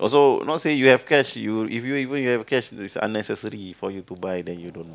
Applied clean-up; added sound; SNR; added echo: none; none; none; none.